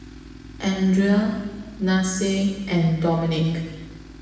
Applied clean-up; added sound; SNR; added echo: none; Tools; 18 dB; reverberation time 1.2 s.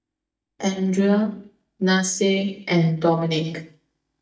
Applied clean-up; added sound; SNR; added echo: neural mask model DeepFilterNet 3.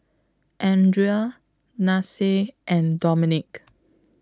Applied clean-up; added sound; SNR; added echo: none; none; none; none.